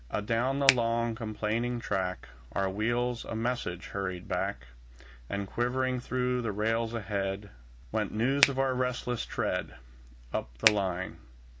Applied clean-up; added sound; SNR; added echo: none; Finger snapping; -2 dB; none.